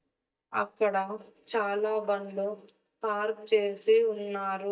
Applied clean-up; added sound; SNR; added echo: neural mask model DeepFilterNet 3.